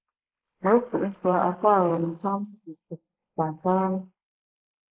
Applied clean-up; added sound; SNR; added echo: neural mask model Resemble Enhance denoiser.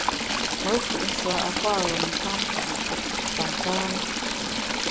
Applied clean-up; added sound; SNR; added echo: none; Stream / Trickle, dribble; -4 dB; none.